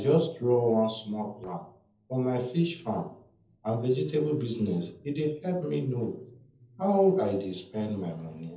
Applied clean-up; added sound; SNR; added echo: neural separator model SepFormer DNS4.